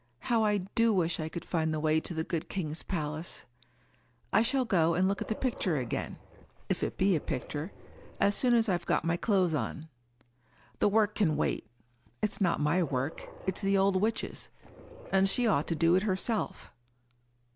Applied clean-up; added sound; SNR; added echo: none; Dog; 18 dB; none.